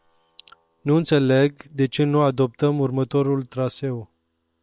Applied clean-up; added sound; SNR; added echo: neural separator model SepFormer WHAM!.